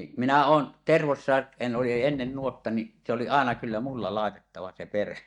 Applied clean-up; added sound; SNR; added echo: neural mask model DeepFilterNet 3.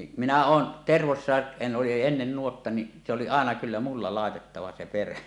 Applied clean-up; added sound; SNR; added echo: none; none; none; none.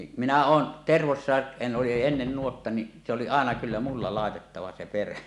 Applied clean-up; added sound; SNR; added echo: none; Knock; 15 dB; none.